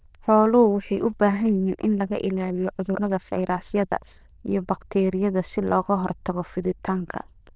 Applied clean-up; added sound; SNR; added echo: neural diffusion model UNIVERSE++.